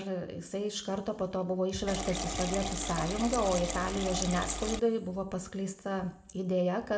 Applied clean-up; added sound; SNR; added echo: none; Liquid; 3 dB; reverberation time 0.8 s.